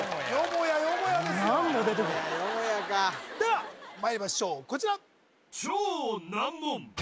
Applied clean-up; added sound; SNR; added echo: none; none; none; none.